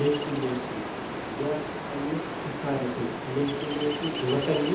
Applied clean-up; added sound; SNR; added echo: none; Ocean; 4 dB; reverberation time 0.8 s.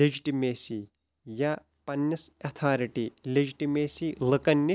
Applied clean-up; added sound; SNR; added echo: none; none; none; none.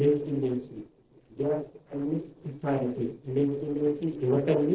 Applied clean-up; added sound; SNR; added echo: neural separator model SepFormer DNS4.